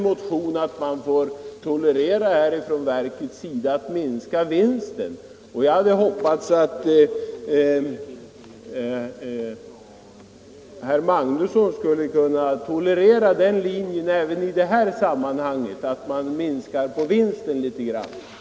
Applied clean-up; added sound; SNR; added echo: none; none; none; none.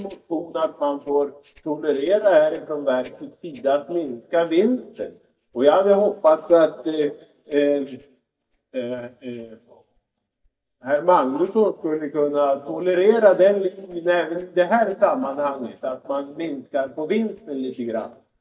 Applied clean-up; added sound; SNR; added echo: neural mask model DeepFilterNet 3.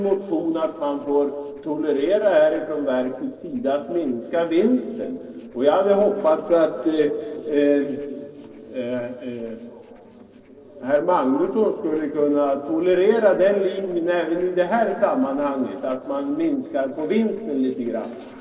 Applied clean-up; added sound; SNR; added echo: neural separator model SepFormer DNS4.